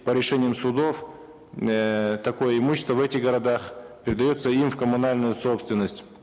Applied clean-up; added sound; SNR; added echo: none; none; none; none.